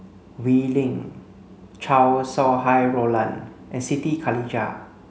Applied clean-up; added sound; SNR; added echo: none; none; none; none.